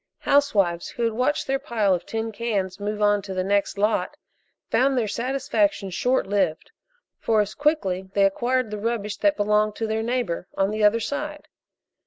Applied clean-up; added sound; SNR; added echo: none; none; none; none.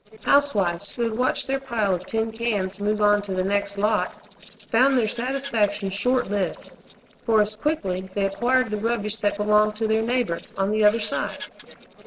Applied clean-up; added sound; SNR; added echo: neural separator model SepFormer DNS4.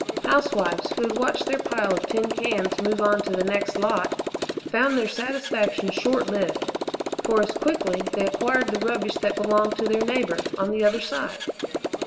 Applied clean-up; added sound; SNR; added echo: none; Motorcycle; 4 dB; reverberation time 1.7 s.